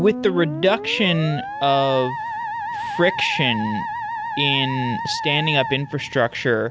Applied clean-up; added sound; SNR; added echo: none; Musical instrument; 7 dB; none.